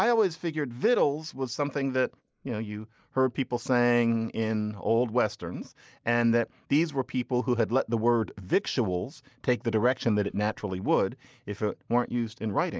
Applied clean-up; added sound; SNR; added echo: neural mask model Resemble Enhance denoiser.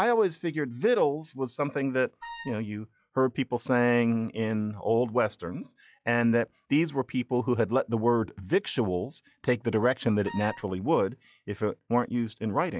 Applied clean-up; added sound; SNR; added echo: classical method log-MMSE.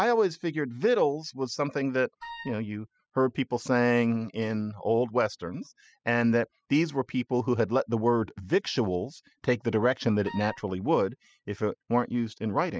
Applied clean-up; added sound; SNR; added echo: classical method spectral subtraction.